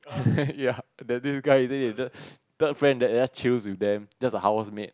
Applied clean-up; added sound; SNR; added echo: none; none; none; none.